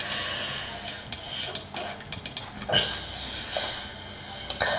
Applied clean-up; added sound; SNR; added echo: none; Walk, footsteps / Bird vocalization, bird call, bird song; 19 dB; reverberation time 1.5 s.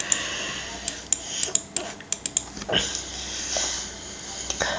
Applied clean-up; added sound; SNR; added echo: none; none; none; none.